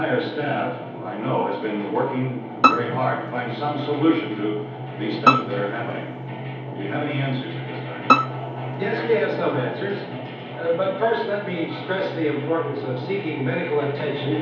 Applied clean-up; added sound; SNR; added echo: none; Bowed string instrument; -2 dB; reverberation time 2.2 s.